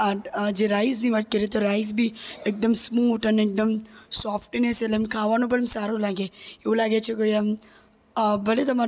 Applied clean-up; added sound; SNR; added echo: none; none; none; none.